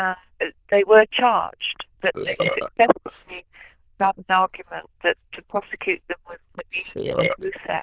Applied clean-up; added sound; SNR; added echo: neural diffusion model UNIVERSE++.